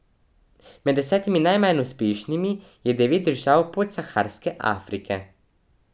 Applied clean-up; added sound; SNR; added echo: none; none; none; none.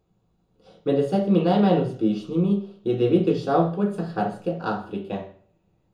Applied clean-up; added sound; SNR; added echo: none; none; none; reverberation time 0.6 s.